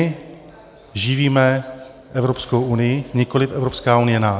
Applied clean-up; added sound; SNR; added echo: none; none; none; none.